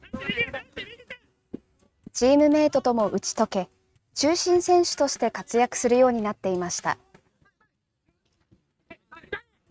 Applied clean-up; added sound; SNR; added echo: neural mask model RNNoise.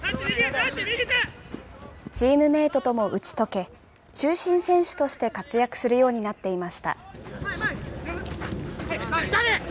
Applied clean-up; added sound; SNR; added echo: none; none; none; none.